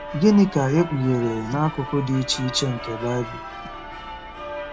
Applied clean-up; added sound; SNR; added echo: none; Church bell; 11 dB; none.